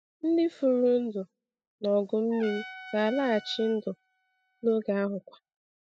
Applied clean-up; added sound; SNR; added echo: classical method spectral subtraction.